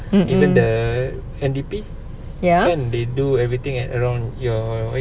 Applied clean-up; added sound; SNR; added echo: none; none; none; none.